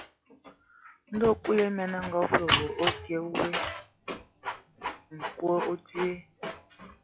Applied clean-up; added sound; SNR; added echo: classical method log-MMSE.